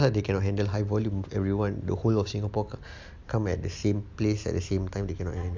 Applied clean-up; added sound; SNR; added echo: none; none; none; none.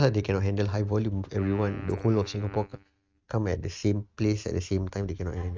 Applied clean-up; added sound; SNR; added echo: neural mask model RNNoise.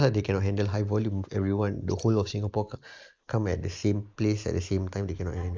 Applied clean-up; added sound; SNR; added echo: neural mask model Resemble Enhance denoiser.